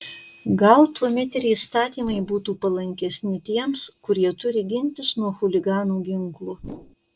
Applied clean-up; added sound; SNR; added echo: neural separator model SepFormer DNS4.